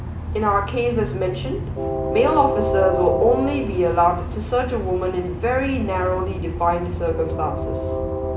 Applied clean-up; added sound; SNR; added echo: none; Train; 3 dB; none.